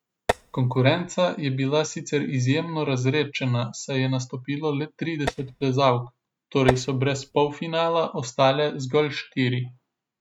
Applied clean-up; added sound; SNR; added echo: neural mask model RNNoise.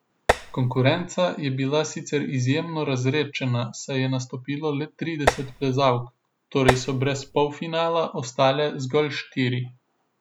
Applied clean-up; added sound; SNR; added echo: none; Tap; 2 dB; none.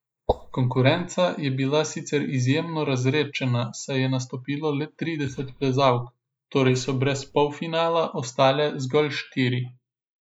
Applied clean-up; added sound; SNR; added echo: neural mask model Resemble Enhance denoiser.